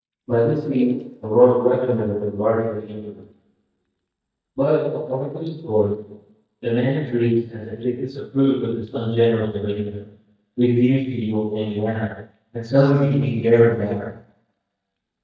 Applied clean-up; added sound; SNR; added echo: neural mask model DeepFilterNet 3.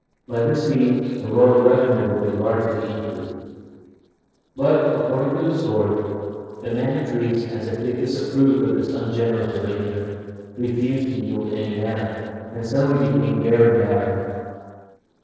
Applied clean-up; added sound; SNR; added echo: neural separator model SepFormer DNS4.